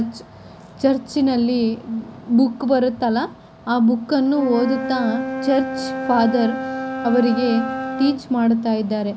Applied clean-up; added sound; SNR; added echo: none; Wind instrument, woodwind instrument; 10 dB; none.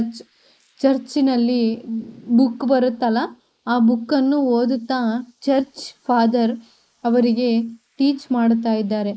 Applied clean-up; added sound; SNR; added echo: neural mask model Resemble Enhance denoiser.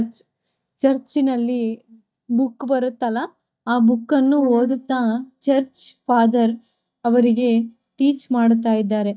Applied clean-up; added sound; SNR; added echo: neural mask model DeepFilterNet 3.